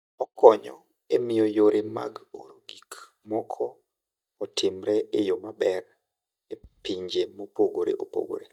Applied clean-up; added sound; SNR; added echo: neural mask model DeepFilterNet 3.